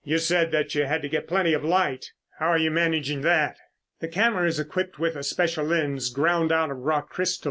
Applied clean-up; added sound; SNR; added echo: none; none; none; none.